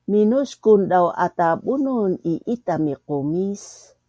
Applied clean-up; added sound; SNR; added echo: none; none; none; none.